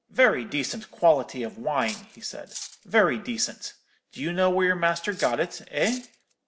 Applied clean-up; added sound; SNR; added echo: none; Cutlery, silverware; 17 dB; none.